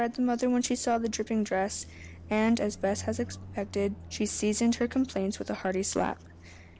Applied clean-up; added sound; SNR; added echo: none; Car passing by; 17 dB; none.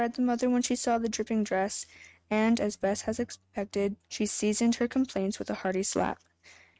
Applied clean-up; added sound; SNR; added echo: neural mask model RNNoise.